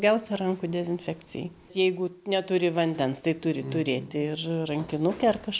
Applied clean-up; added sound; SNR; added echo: none; none; none; none.